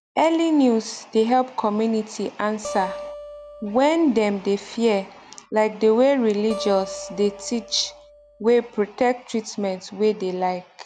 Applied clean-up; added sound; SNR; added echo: none; Acoustic guitar; 16 dB; none.